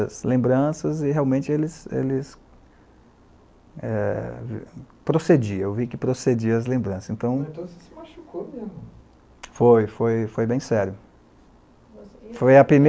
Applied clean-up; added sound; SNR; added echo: none; none; none; none.